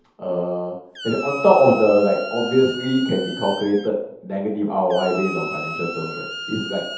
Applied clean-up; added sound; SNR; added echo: none; Squeak; 12 dB; reverberation time 0.8 s.